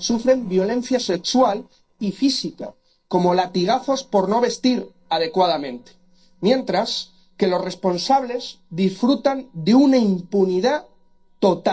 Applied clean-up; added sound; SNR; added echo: neural separator model SepFormer DNS4.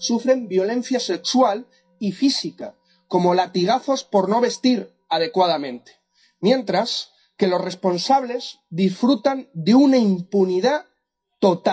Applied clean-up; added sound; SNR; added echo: classical method WPE with log-MMSE.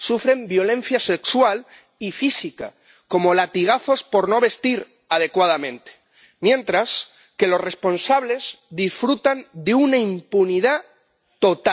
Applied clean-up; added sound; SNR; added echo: none; none; none; none.